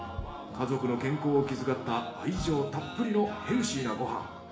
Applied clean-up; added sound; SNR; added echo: none; Bass drum; 18 dB; reverberation time 0.7 s.